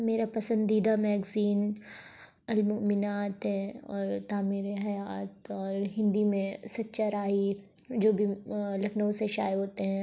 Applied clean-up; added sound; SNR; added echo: none; none; none; none.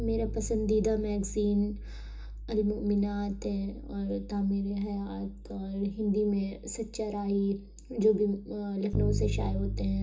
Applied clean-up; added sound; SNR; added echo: none; Bass guitar; 6 dB; reverberation time 0.2 s.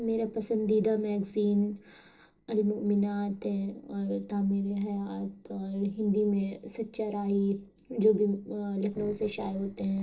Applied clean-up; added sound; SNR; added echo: neural separator model SepFormer DNS4.